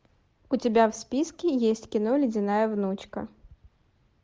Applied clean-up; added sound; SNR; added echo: none; none; none; none.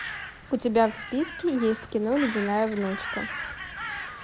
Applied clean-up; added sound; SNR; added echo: none; Crow; 9 dB; none.